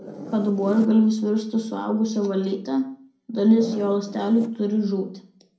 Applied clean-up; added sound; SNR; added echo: none; Zipper (clothing); 17 dB; reverberation time 0.6 s.